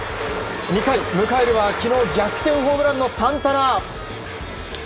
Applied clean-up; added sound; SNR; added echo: none; none; none; none.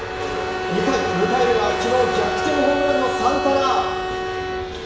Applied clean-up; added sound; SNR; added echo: none; Bowed string instrument; 4 dB; reverberation time 1.1 s.